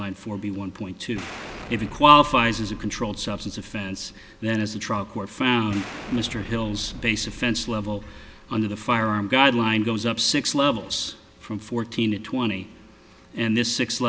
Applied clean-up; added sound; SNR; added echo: none; Explosion; 15 dB; none.